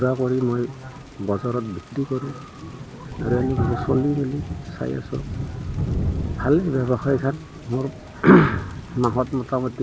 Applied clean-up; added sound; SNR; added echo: none; Thunder / Rain; 8 dB; none.